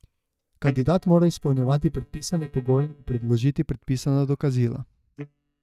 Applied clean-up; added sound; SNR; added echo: neural mask model DeepFilterNet 3.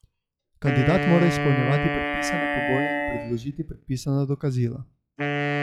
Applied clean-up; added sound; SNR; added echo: classical method log-MMSE.